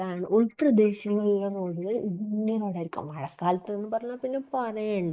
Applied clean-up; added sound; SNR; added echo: neural mask model Resemble Enhance denoiser.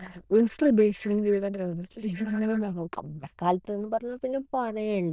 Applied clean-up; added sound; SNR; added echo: neural diffusion model UNIVERSE++.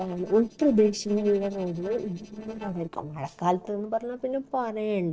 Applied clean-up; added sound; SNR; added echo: neural separator model SepFormer DNS4.